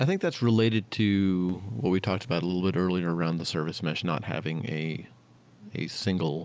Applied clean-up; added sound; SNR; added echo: none; none; none; none.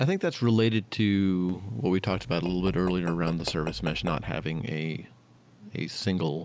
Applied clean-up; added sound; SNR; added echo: none; Tap / Glass; 13 dB; none.